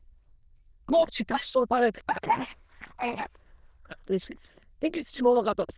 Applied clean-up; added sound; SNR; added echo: neural diffusion model UNIVERSE++.